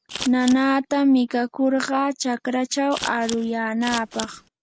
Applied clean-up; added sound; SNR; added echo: none; Scissors; 12 dB; none.